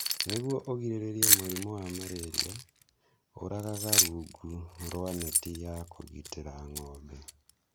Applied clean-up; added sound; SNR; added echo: none; Keys jangling; -4 dB; none.